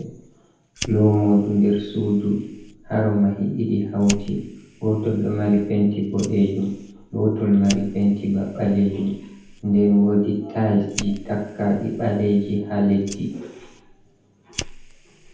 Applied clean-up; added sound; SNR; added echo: none; Fire; 18 dB; reverberation time 0.9 s.